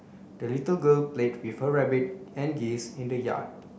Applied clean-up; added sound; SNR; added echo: none; none; none; none.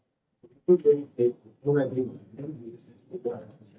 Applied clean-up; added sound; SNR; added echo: neural mask model DeepFilterNet 3.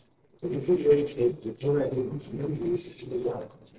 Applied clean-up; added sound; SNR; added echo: neural separator model SepFormer DNS4.